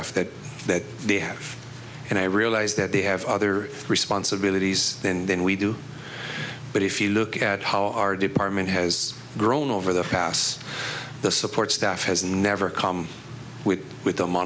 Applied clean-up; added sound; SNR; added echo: none; none; none; none.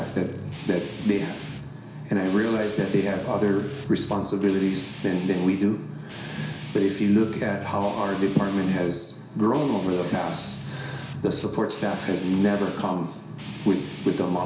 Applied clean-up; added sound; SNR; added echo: none; Guitar; 14 dB; reverberation time 0.7 s.